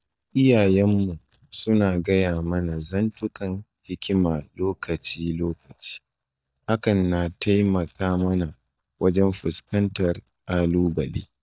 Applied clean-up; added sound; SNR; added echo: neural mask model DeepFilterNet 3.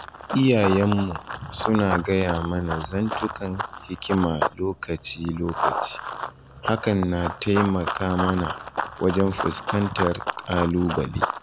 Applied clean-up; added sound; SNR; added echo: none; Run; 6 dB; none.